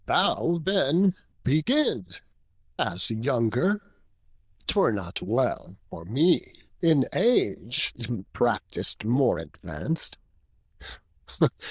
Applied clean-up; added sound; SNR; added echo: neural diffusion model UNIVERSE++.